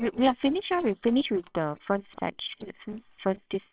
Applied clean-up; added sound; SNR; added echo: neural separator model SepFormer WHAMR!.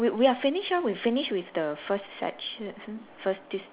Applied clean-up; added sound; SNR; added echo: none; none; none; none.